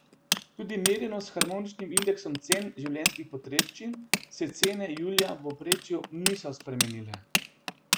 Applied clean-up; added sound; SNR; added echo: none; Tools; -1 dB; none.